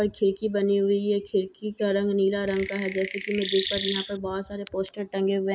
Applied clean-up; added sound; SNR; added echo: none; Chirp, tweet; 7 dB; none.